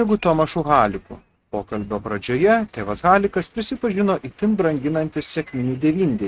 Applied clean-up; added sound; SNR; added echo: neural mask model RNNoise.